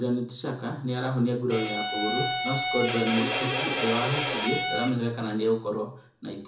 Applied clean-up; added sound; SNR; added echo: none; Bowed string instrument; 0 dB; reverberation time 0.6 s.